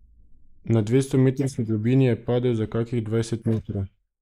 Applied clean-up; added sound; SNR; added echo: neural mask model Resemble Enhance denoiser.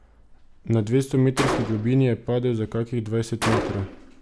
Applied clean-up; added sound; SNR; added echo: none; Gunshot, gunfire; 8 dB; none.